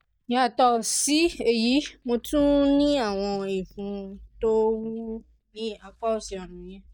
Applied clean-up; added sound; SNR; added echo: neural mask model DeepFilterNet 3.